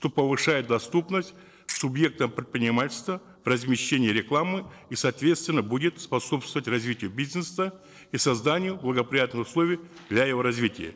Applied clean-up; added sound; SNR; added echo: neural separator model SepFormer DNS4.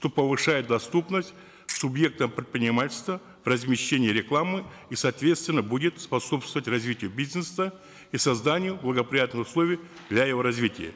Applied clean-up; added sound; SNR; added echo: none; Ratchet, pawl; 10 dB; none.